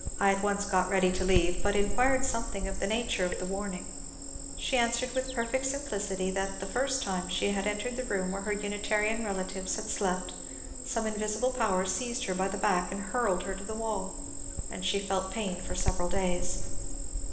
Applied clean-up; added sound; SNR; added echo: none; Cricket; 2 dB; reverberation time 1.1 s.